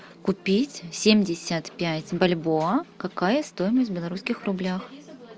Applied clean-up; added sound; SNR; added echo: none; none; none; none.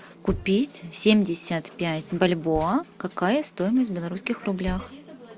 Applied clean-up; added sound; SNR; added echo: none; Thump, thud; 17 dB; none.